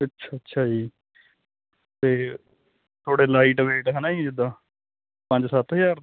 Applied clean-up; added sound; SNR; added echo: none; none; none; none.